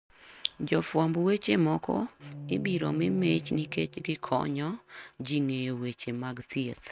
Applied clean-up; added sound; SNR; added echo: neural mask model RNNoise.